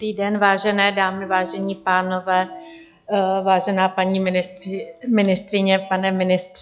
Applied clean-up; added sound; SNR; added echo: classical method log-MMSE.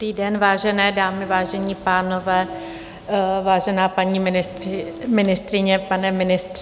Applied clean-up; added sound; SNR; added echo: none; Train; 16 dB; none.